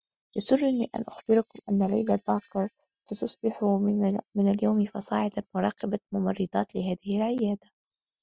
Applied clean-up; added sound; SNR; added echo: neural mask model DeepFilterNet 3.